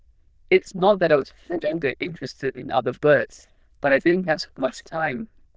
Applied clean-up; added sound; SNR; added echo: neural diffusion model UNIVERSE++.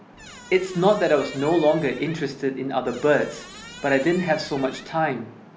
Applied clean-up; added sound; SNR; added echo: none; Squeak; 19 dB; none.